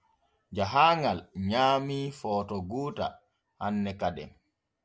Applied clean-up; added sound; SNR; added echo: none; none; none; none.